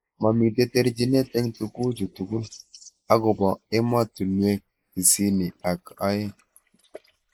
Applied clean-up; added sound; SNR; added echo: neural mask model Resemble Enhance denoiser.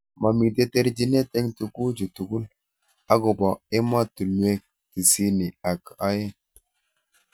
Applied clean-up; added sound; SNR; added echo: none; none; none; none.